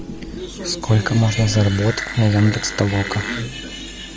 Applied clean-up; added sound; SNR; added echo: none; Wood; 11 dB; none.